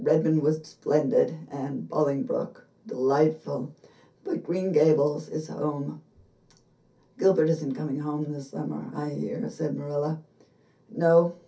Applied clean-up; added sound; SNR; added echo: none; none; none; reverberation time 0.3 s.